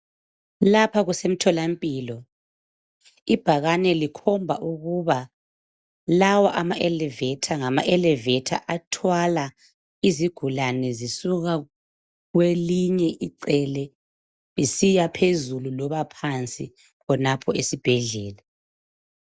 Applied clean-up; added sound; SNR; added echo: none; none; none; none.